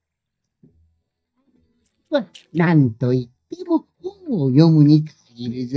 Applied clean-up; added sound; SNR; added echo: neural mask model DeepFilterNet 3.